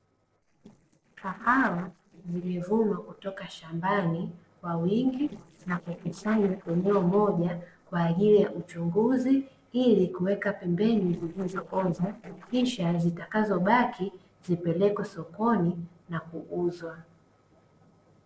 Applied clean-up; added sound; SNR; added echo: neural separator model SepFormer DNS4.